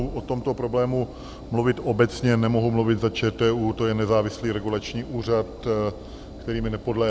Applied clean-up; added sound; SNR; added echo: none; Engine; 15 dB; none.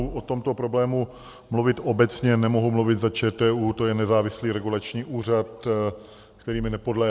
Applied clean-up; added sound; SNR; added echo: none; none; none; none.